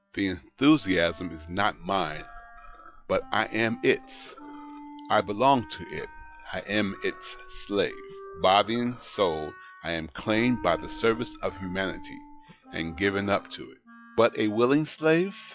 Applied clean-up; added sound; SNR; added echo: classical method log-MMSE.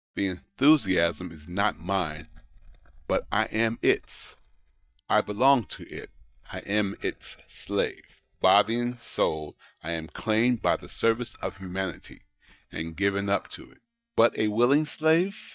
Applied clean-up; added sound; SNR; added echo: neural mask model DeepFilterNet 3.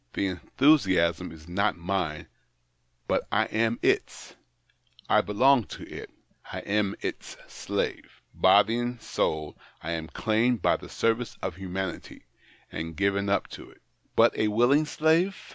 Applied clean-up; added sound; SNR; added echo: none; none; none; none.